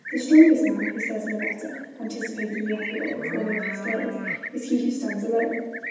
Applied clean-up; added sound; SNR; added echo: none; Livestock, farm animals, working animals; 10 dB; reverberation time 1.1 s.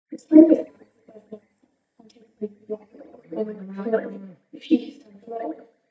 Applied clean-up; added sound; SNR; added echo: neural mask model DeepFilterNet 3.